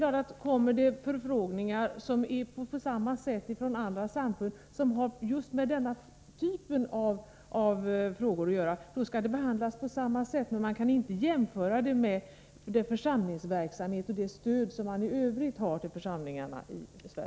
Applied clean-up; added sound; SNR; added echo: none; none; none; none.